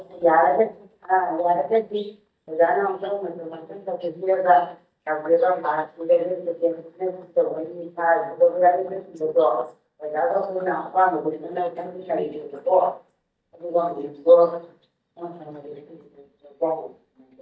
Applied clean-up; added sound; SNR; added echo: neural mask model DeepFilterNet 3.